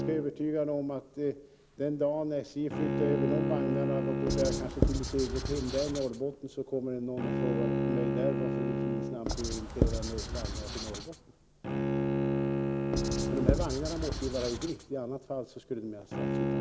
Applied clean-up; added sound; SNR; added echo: none; Writing + Bowed string instrument; -2 dB; none.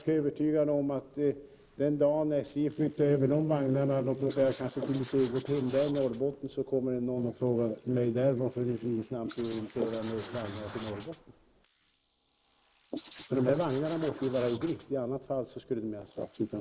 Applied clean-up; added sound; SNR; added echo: neural mask model Resemble Enhance denoiser.